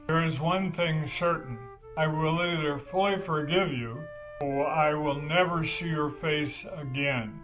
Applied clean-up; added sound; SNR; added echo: none; Wind instrument, woodwind instrument; 18 dB; none.